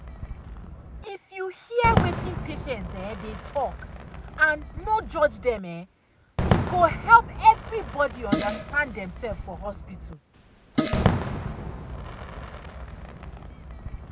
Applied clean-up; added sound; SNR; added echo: none; Fireworks + Fart; 3 dB; none.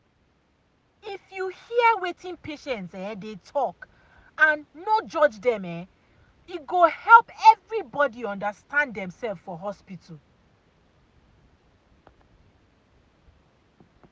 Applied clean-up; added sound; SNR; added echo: none; none; none; none.